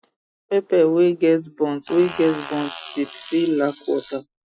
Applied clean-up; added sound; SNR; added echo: classical method Wiener filter.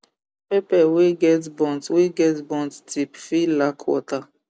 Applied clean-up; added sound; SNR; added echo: none; none; none; none.